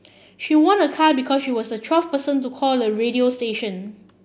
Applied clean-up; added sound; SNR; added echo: none; none; none; none.